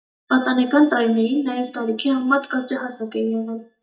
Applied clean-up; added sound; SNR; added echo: neural mask model DeepFilterNet 3.